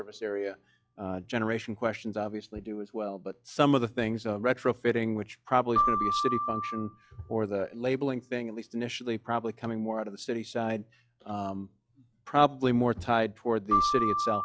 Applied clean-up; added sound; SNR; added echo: classical method log-MMSE.